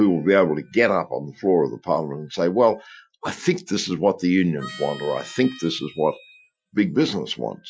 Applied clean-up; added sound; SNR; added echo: classical method Wiener filter.